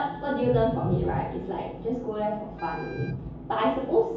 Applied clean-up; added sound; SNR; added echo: none; Wind instrument, woodwind instrument; 20 dB; reverberation time 0.7 s.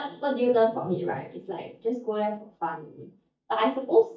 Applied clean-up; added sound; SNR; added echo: neural mask model DeepFilterNet 3.